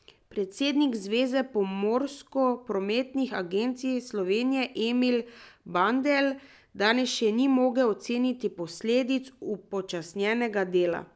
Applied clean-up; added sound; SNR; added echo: none; none; none; none.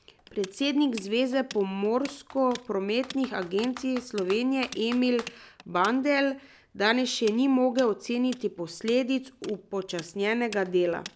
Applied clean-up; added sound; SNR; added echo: none; Computer keyboard + Tools; 19 dB; none.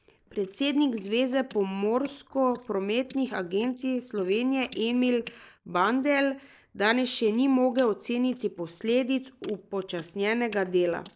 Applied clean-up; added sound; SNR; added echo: neural mask model Resemble Enhance denoiser.